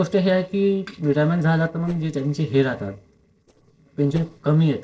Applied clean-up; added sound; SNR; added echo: neural separator model SepFormer DNS4.